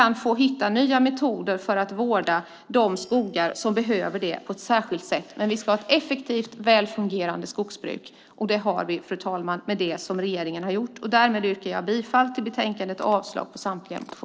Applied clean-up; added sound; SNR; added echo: neural separator model SepFormer DNS4.